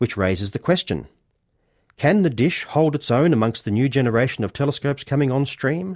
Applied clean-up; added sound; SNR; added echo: none; none; none; none.